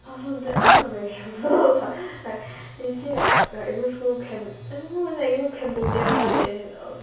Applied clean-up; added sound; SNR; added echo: none; Zipper (clothing); -1 dB; reverberation time 0.6 s.